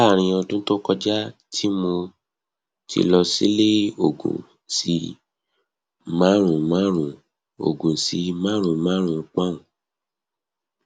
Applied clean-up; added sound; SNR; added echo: none; none; none; none.